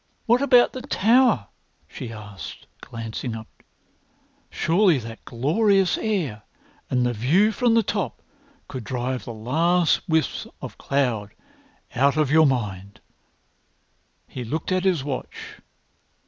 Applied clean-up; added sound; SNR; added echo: none; none; none; none.